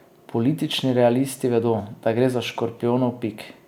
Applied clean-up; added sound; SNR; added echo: none; none; none; none.